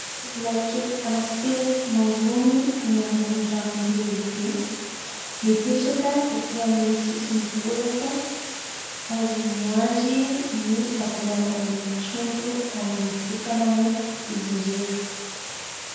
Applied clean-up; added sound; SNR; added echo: none; Water; 9 dB; reverberation time 1.2 s.